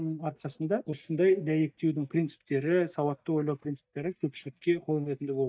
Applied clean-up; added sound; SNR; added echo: neural mask model DeepFilterNet 3.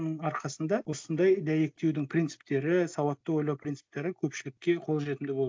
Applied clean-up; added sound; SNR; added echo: none; none; none; none.